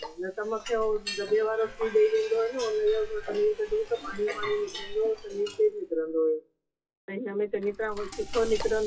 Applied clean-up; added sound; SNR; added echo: classical method WPE with log-MMSE.